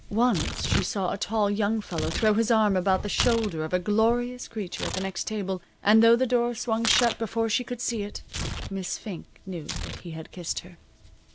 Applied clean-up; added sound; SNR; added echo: none; Tearing; 9 dB; none.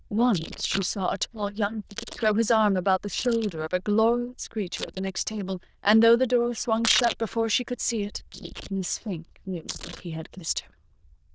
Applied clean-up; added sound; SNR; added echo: neural diffusion model UNIVERSE++.